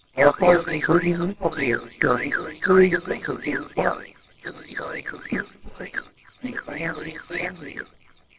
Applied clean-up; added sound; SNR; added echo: neural separator model SepFormer WHAMR!.